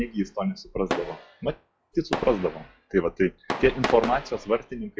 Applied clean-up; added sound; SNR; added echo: classical method log-MMSE.